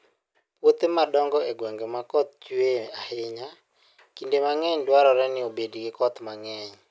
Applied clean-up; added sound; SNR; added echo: none; none; none; none.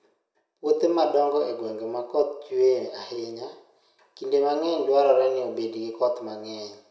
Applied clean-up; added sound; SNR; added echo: none; none; none; reverberation time 0.6 s.